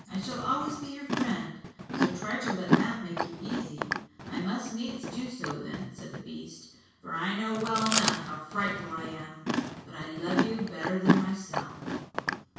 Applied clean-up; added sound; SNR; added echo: none; Chewing, mastication; -1 dB; reverberation time 0.6 s.